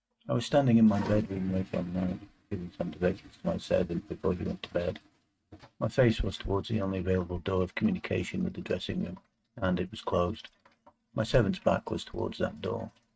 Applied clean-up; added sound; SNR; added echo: neural mask model RNNoise.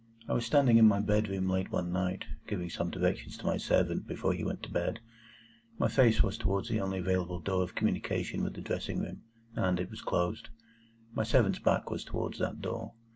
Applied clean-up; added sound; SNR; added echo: none; none; none; none.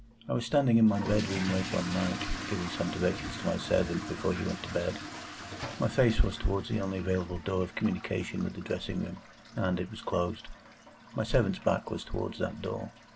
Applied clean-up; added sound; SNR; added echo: none; Fill (with liquid) / Toilet flush; 12 dB; none.